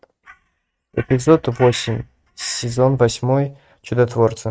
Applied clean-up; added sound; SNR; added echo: neural mask model RNNoise.